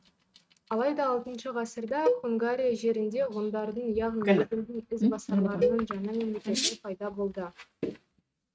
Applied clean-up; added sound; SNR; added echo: neural mask model RNNoise.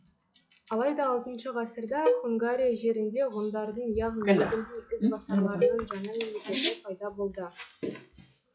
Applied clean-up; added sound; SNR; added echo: classical method log-MMSE.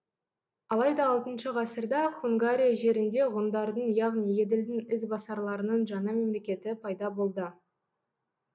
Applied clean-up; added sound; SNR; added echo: none; none; none; none.